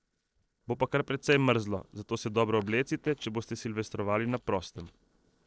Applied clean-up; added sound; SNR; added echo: neural separator model SepFormer DNS4.